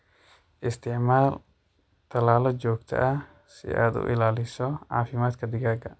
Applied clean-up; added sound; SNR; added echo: none; none; none; none.